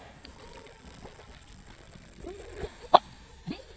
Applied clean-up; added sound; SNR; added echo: neural mask model DeepFilterNet 3.